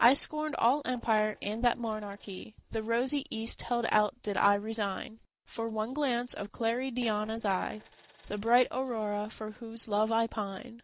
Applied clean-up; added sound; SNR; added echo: neural separator model SepFormer DNS4.